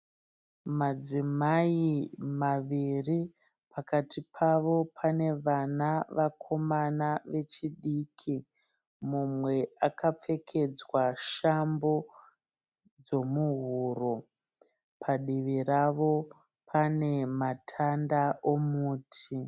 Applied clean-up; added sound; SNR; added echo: none; none; none; none.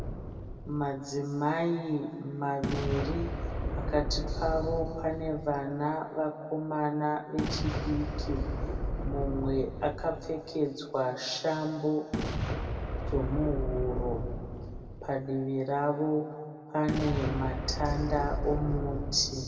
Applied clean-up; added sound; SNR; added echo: none; Boom; 3 dB; reverberation time 1.9 s.